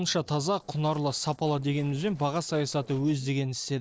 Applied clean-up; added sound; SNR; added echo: neural separator model SepFormer DNS4.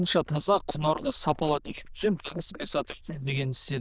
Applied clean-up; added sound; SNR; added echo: neural diffusion model UNIVERSE++.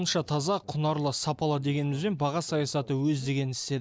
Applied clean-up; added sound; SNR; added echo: none; none; none; none.